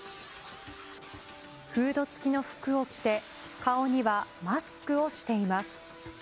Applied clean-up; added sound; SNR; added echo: none; none; none; none.